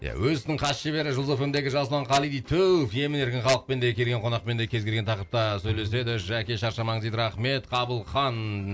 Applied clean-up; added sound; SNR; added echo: none; Bowed string instrument; 13 dB; none.